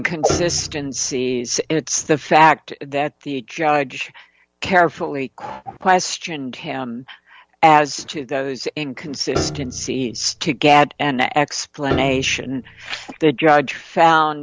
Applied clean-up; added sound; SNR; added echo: none; Piano; 11 dB; none.